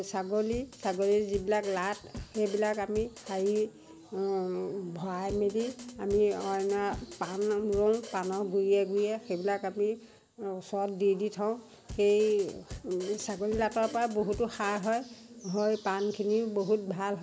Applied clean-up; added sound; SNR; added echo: none; Drum kit; 16 dB; none.